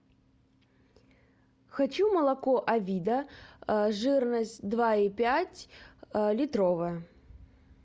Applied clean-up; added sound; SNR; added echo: none; none; none; none.